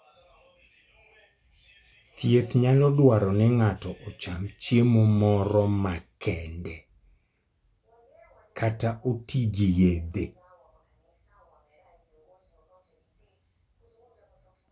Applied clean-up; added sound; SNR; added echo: none; none; none; none.